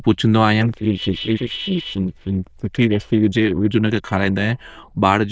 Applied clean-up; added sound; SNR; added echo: neural diffusion model UNIVERSE++.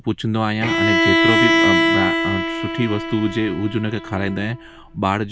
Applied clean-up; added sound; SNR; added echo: none; Bowed string instrument; -2 dB; none.